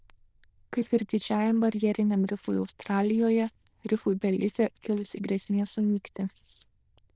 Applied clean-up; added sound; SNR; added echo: neural diffusion model UNIVERSE++.